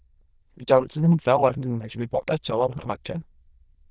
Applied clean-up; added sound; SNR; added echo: neural diffusion model UNIVERSE++.